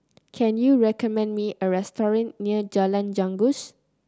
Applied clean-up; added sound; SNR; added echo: none; none; none; none.